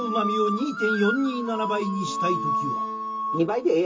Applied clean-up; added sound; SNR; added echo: none; none; none; reverberation time 0.2 s.